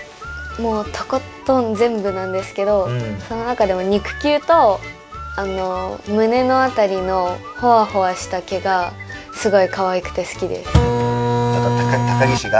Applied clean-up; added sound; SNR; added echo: none; Printer; -3 dB; none.